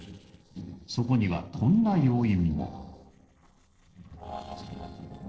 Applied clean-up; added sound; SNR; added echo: neural separator model SepFormer DNS4.